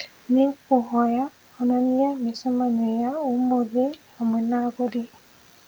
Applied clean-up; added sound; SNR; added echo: none; none; none; none.